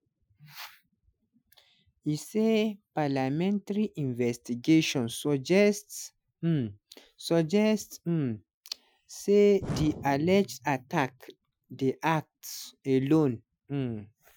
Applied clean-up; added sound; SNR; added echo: classical method Wiener filter.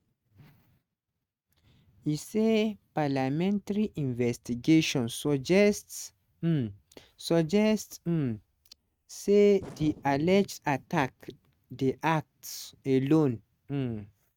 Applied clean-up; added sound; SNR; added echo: neural mask model RNNoise.